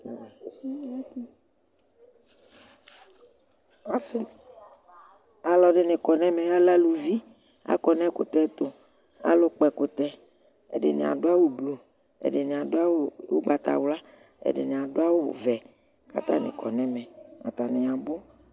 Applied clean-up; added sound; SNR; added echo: none; none; none; none.